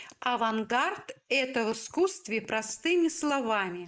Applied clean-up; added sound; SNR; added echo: neural mask model Resemble Enhance denoiser.